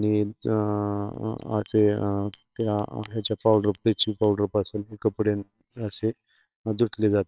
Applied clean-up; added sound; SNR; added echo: neural separator model SepFormer WHAMR!.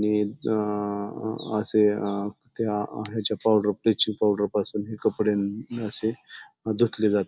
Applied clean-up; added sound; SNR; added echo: none; none; none; none.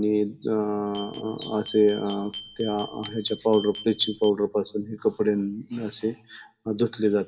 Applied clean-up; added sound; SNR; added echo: none; Glass; 15 dB; reverberation time 0.2 s.